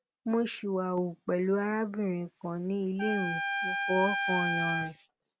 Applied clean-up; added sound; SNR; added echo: none; Trumpet; 2 dB; none.